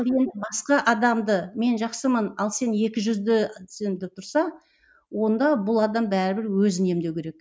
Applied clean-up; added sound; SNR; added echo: none; none; none; none.